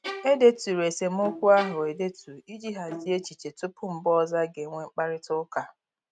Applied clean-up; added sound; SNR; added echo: neural mask model RNNoise.